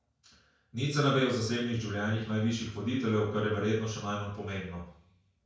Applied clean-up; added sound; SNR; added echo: none; none; none; reverberation time 0.5 s.